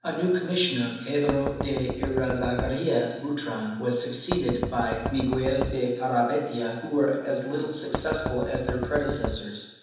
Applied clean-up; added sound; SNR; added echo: none; Knock; 5 dB; reverberation time 1.1 s.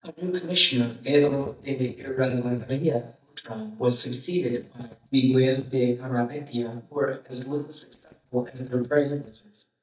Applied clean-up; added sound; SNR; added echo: neural mask model DeepFilterNet 3.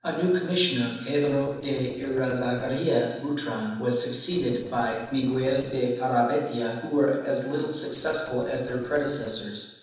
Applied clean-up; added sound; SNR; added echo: neural separator model SepFormer DNS4.